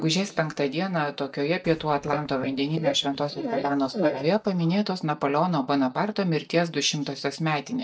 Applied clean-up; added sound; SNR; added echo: neural mask model DeepFilterNet 3.